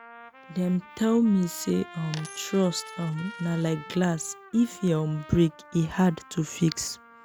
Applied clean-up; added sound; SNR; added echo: none; Coin (dropping) + Trumpet; 19 dB; none.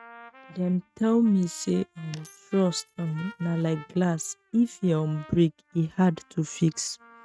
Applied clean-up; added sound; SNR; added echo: neural mask model RNNoise.